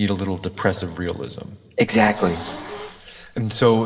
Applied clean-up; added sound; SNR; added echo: none; Hiss; 13 dB; reverberation time 1.3 s.